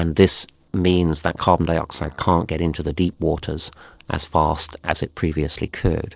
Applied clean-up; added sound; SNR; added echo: neural separator model SepFormer DNS4.